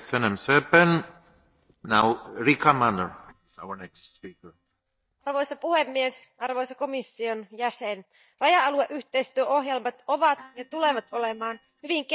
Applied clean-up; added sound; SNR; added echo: neural mask model DeepFilterNet 3.